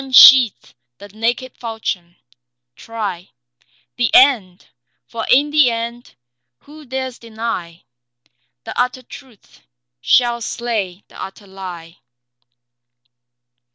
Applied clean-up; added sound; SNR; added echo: none; none; none; none.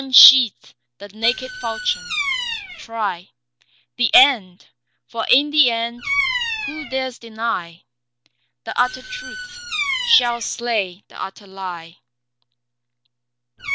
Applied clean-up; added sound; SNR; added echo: none; Bird vocalization, bird call, bird song; 8 dB; none.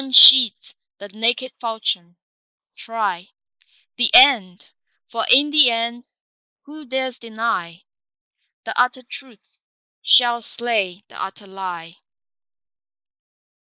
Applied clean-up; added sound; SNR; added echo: neural mask model Resemble Enhance denoiser.